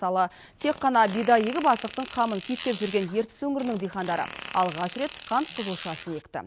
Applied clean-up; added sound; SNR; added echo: none; Fart; 11 dB; none.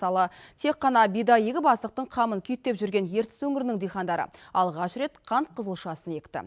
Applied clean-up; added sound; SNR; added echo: none; none; none; none.